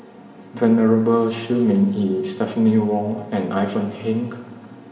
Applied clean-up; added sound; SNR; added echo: none; none; none; reverberation time 2.3 s.